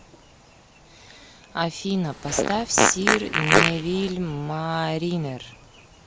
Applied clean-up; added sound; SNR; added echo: none; Fart; -5 dB; none.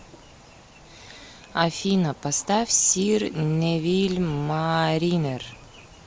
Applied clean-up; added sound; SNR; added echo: none; none; none; none.